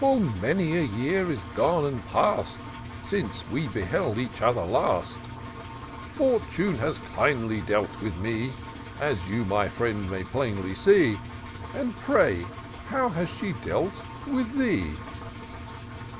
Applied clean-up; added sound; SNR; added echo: none; Engine; 11 dB; none.